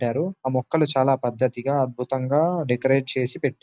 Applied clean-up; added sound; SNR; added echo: none; none; none; none.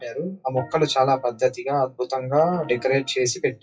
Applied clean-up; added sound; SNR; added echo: classical method WPE with log-MMSE.